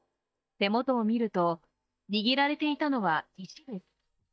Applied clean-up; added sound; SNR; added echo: neural mask model DeepFilterNet 3.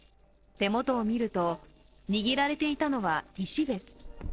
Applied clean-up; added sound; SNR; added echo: neural separator model SepFormer DNS4.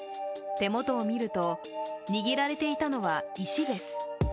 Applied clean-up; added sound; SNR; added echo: none; none; none; none.